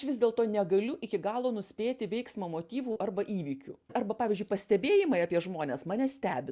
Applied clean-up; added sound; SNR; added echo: none; none; none; none.